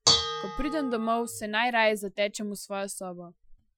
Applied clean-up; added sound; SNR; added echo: classical method Wiener filter.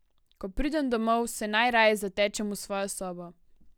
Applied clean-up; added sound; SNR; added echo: none; none; none; none.